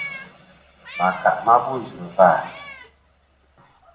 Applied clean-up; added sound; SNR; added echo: none; Meow; 18 dB; reverberation time 0.5 s.